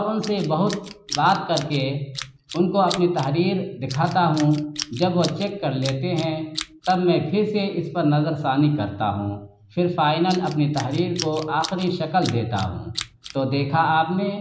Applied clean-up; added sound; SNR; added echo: none; Tools; 14 dB; none.